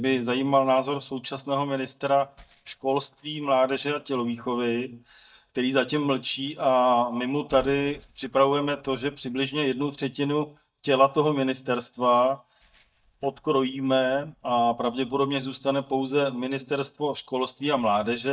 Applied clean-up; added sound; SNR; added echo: neural mask model DeepFilterNet 3.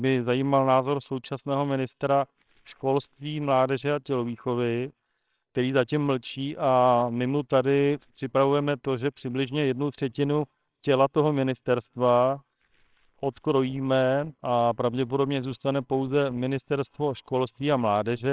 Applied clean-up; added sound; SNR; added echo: neural separator model SepFormer WHAMR!.